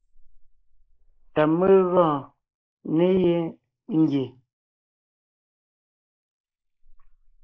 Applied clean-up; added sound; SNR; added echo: neural mask model Resemble Enhance denoiser.